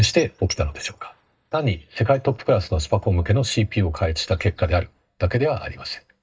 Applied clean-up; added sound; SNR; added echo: neural mask model DeepFilterNet 3.